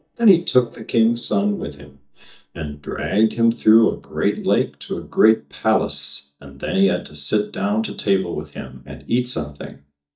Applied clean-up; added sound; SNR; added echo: neural mask model DeepFilterNet 3.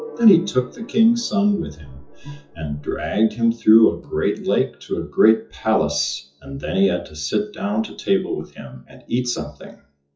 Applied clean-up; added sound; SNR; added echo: classical method WPE with log-MMSE.